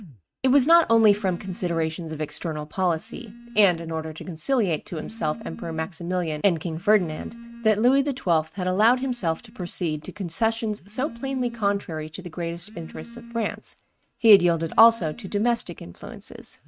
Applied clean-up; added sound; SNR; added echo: neural mask model RNNoise.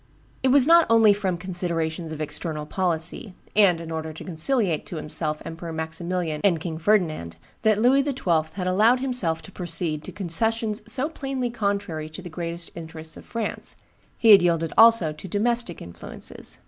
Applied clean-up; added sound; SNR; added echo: none; none; none; none.